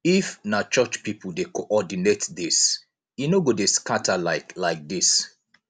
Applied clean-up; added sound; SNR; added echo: none; none; none; none.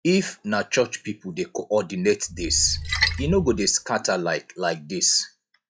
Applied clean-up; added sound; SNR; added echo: classical method log-MMSE.